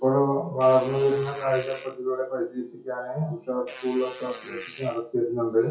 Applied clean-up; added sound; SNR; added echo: classical method WPE with log-MMSE.